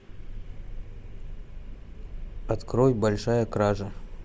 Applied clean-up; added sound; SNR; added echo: none; none; none; none.